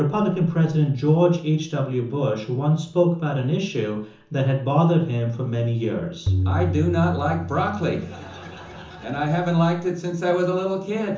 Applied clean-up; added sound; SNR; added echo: none; Tabla; 6 dB; reverberation time 0.7 s.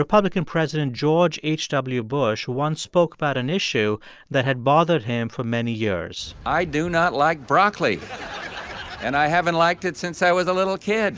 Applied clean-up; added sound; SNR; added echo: none; none; none; none.